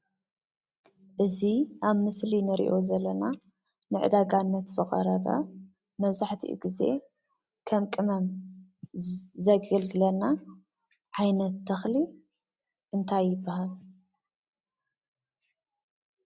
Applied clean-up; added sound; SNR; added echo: none; none; none; none.